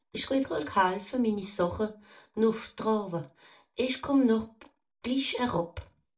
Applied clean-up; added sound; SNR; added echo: none; none; none; reverberation time 0.2 s.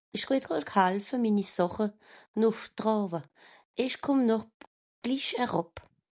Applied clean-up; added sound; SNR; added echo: none; none; none; none.